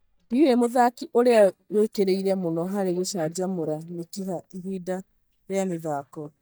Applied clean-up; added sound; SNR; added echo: neural mask model DeepFilterNet 3.